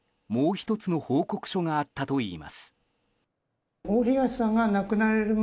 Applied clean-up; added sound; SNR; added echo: none; none; none; none.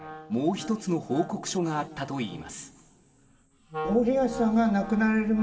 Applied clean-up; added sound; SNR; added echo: none; Wind instrument, woodwind instrument; 14 dB; reverberation time 2.6 s.